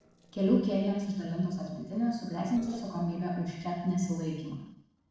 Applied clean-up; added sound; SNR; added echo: neural separator model SepFormer DNS4.